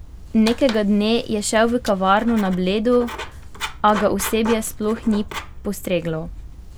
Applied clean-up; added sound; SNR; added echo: none; Writing; 12 dB; none.